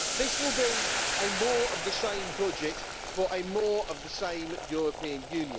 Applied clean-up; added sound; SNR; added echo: none; Boiling; 2 dB; none.